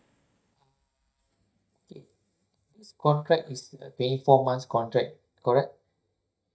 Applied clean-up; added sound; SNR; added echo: neural mask model DeepFilterNet 3.